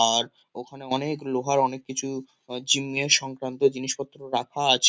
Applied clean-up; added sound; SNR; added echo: none; none; none; none.